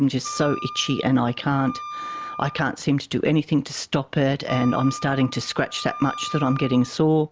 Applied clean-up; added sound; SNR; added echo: none; Wind instrument, woodwind instrument; 13 dB; none.